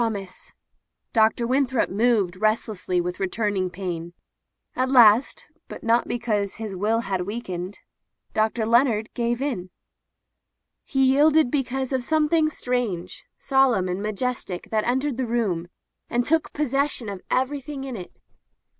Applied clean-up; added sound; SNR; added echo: none; none; none; none.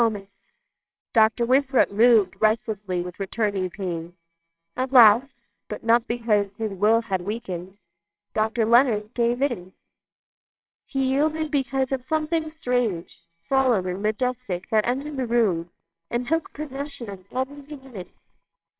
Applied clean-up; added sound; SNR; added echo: neural separator model SepFormer WHAMR!.